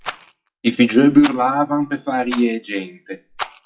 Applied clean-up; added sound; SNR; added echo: classical method WPE with log-MMSE.